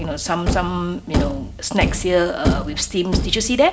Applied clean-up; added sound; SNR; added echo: none; Thump, thud; 3 dB; reverberation time 0.4 s.